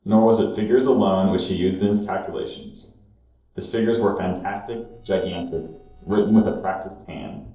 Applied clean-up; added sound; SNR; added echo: neural separator model SepFormer DNS4.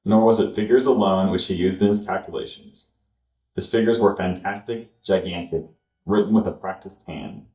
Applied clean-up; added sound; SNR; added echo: neural mask model DeepFilterNet 3.